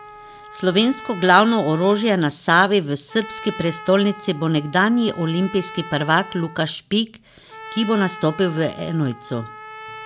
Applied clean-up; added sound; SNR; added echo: none; Trumpet; 17 dB; none.